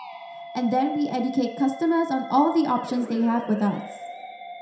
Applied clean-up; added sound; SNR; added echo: none; Musical instrument; 14 dB; reverberation time 0.7 s.